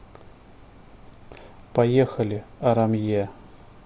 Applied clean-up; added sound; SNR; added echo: none; none; none; none.